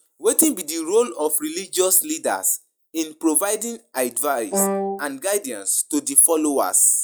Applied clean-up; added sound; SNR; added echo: classical method log-MMSE.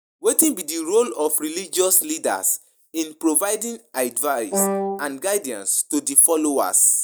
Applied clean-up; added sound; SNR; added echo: neural mask model DeepFilterNet 3.